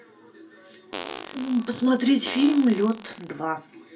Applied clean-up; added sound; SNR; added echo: none; Fart; 14 dB; reverberation time 0.1 s.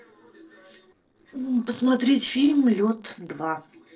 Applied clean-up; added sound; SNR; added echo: neural separator model SepFormer DNS4.